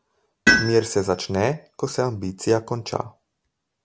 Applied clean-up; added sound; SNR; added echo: none; Tools; 2 dB; none.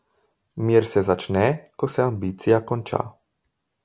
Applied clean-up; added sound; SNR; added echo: none; none; none; none.